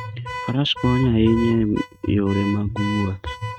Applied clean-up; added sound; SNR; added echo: neural mask model RNNoise.